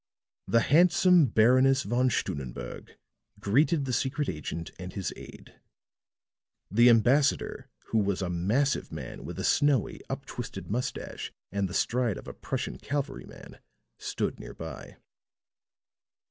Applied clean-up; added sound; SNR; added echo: none; none; none; none.